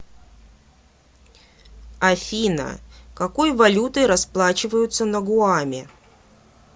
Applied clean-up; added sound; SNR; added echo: none; none; none; none.